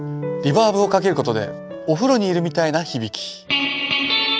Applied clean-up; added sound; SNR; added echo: none; none; none; none.